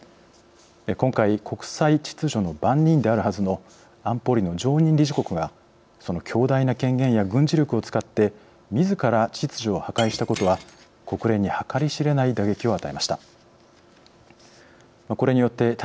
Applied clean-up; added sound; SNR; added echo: none; Shatter; 17 dB; none.